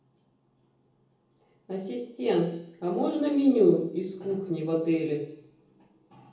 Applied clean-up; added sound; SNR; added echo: none; none; none; reverberation time 0.7 s.